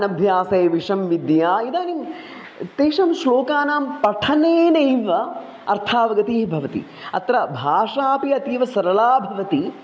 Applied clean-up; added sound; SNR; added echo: none; none; none; none.